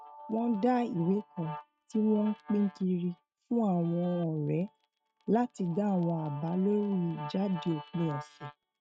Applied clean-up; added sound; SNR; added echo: neural mask model RNNoise.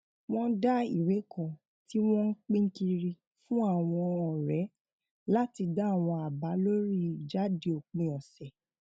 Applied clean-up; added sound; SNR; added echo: none; none; none; none.